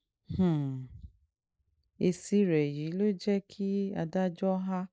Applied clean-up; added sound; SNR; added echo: neural mask model Resemble Enhance denoiser.